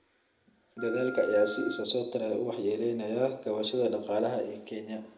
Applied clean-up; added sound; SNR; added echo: none; Wind instrument, woodwind instrument; 12 dB; reverberation time 0.7 s.